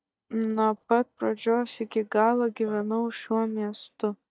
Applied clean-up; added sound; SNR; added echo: neural mask model DeepFilterNet 3.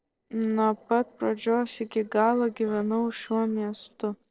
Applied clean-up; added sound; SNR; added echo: neural separator model SepFormer DNS4.